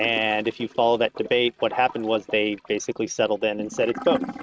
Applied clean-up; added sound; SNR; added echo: neural mask model RNNoise.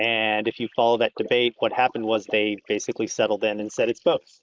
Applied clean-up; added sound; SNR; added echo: neural mask model Resemble Enhance denoiser.